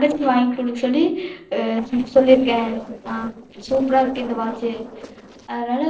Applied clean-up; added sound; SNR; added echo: neural separator model SepFormer DNS4.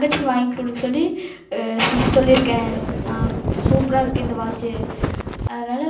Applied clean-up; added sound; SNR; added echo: none; Wind; 1 dB; reverberation time 0.6 s.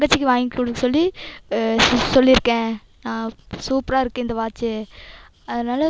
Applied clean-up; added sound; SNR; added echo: none; none; none; none.